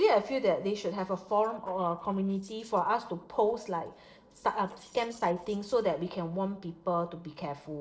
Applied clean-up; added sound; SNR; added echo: neural separator model SepFormer DNS4.